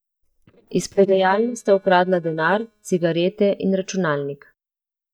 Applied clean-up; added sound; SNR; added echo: neural mask model DeepFilterNet 3.